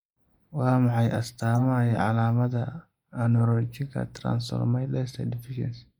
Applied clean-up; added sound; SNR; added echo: neural mask model Resemble Enhance denoiser.